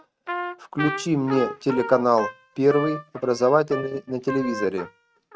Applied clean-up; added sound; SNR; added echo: neural mask model RNNoise.